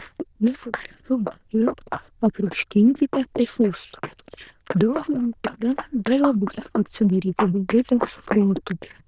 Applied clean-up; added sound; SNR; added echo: neural diffusion model UNIVERSE++.